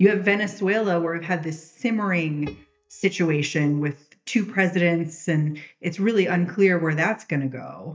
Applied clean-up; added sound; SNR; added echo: neural mask model DeepFilterNet 3.